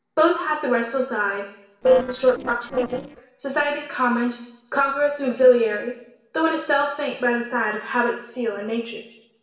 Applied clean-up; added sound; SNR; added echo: neural separator model SepFormer DNS4.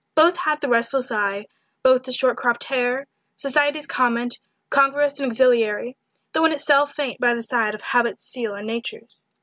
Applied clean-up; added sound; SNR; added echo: none; none; none; none.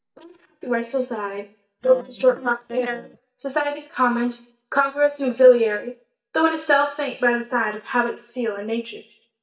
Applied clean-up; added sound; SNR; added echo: neural mask model DeepFilterNet 3.